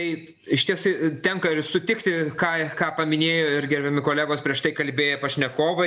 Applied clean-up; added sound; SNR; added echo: none; none; none; none.